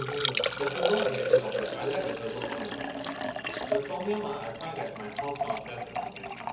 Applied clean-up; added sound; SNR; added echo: none; Liquid; -3 dB; reverberation time 0.7 s.